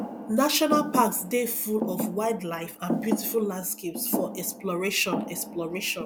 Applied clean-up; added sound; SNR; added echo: none; Thump, thud; 6 dB; none.